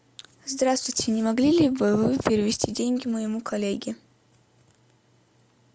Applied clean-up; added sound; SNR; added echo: none; none; none; none.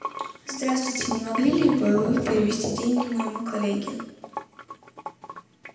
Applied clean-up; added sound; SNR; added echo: none; Sink (filling or washing) / Water; 11 dB; reverberation time 0.9 s.